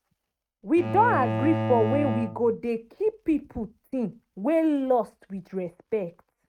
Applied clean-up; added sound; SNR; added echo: neural mask model RNNoise.